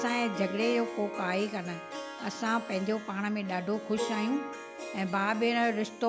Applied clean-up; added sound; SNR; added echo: none; Harp; 9 dB; none.